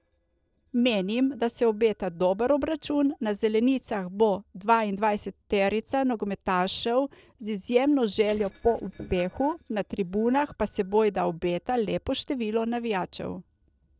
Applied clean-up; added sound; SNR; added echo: neural separator model SepFormer DNS4.